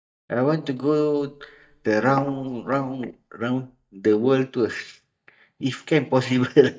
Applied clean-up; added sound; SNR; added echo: neural mask model DeepFilterNet 3.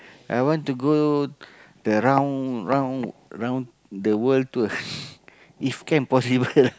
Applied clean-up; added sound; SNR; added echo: none; none; none; none.